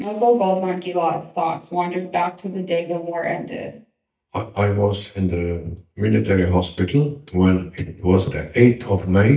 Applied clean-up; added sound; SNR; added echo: neural mask model DeepFilterNet 3.